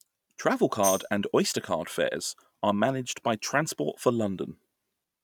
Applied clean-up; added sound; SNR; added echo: none; Tambourine; 10 dB; none.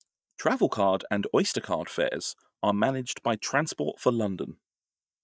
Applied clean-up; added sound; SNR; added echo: neural mask model DeepFilterNet 3.